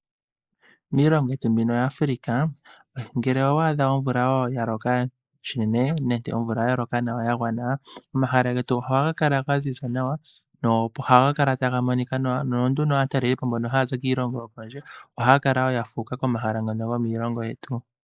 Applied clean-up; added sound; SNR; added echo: neural mask model Resemble Enhance denoiser.